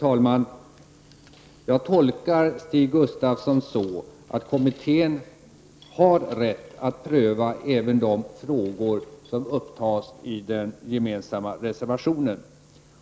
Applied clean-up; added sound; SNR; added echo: none; none; none; none.